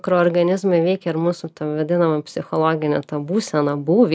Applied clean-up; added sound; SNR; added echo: none; none; none; none.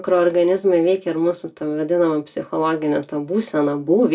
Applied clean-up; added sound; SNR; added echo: none; none; none; reverberation time 0.2 s.